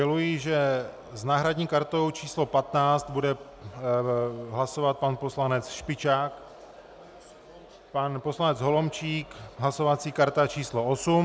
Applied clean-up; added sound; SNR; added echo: none; none; none; none.